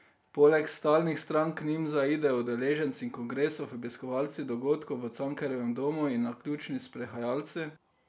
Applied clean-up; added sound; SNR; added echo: none; none; none; none.